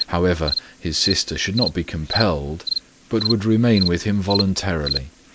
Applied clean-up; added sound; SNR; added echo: none; Cricket; 7 dB; none.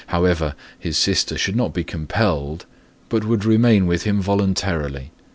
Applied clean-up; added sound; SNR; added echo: none; none; none; none.